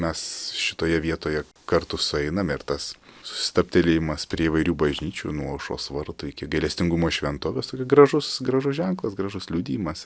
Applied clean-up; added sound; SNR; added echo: none; none; none; none.